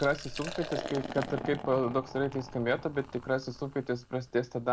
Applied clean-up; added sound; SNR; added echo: none; Liquid; 10 dB; none.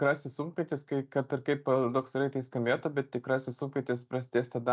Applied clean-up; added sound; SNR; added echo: none; none; none; none.